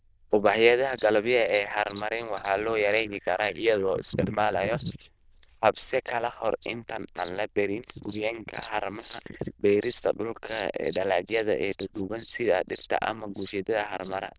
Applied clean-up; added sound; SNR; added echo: neural diffusion model UNIVERSE++.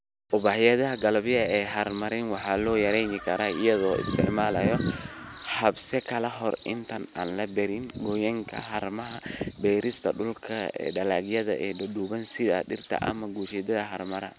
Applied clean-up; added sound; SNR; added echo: none; Door; 15 dB; none.